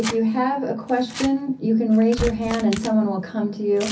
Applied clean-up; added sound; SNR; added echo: none; Tearing; 13 dB; reverberation time 0.3 s.